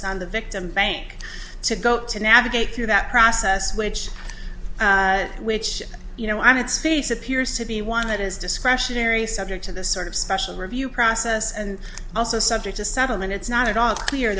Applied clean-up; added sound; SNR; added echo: none; none; none; none.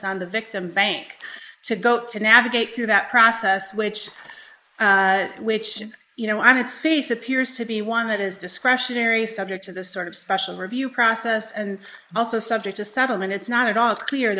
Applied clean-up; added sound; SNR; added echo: neural mask model Resemble Enhance denoiser.